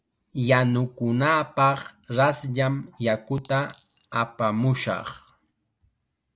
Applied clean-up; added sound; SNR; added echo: none; Coin (dropping); 11 dB; none.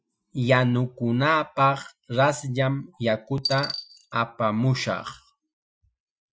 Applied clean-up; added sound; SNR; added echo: classical method Wiener filter.